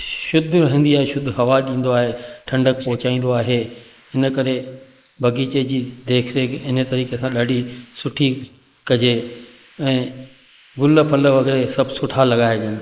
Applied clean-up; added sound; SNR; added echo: neural mask model Resemble Enhance denoiser.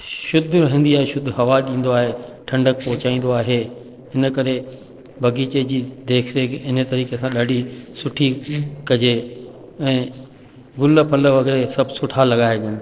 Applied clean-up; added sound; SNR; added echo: neural separator model SepFormer DNS4.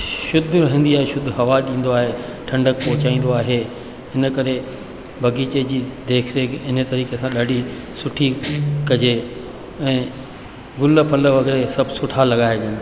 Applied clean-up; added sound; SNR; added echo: none; Guitar; 12 dB; none.